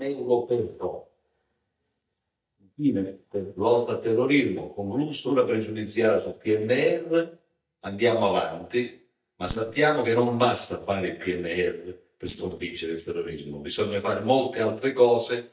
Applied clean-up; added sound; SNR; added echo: neural mask model DeepFilterNet 3.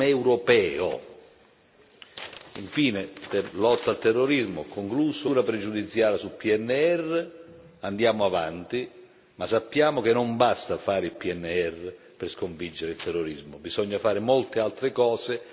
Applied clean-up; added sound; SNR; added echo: none; none; none; none.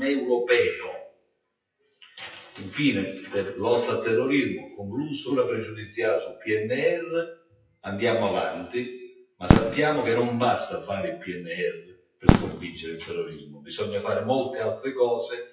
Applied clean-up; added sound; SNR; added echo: classical method WPE with log-MMSE.